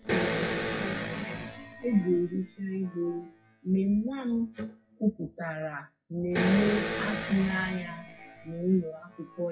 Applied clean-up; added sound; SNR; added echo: classical method WPE with log-MMSE.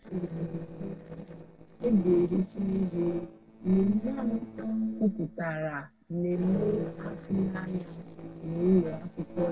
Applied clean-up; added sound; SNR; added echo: neural separator model SepFormer DNS4.